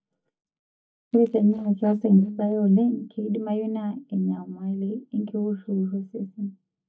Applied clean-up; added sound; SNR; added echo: neural mask model DeepFilterNet 3.